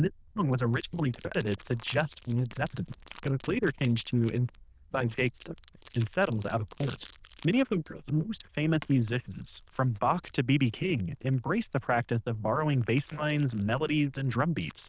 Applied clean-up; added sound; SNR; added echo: neural diffusion model UNIVERSE++.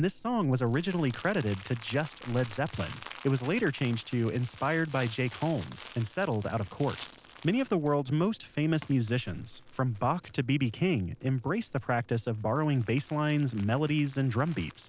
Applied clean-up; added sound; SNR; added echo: none; Crumpling, crinkling; 20 dB; none.